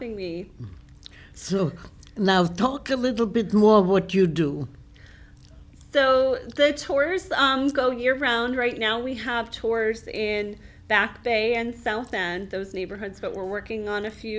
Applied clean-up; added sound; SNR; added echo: none; none; none; none.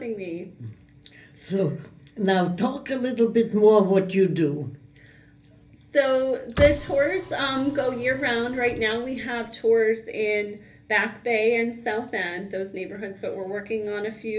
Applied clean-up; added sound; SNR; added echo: none; Car; 11 dB; reverberation time 0.3 s.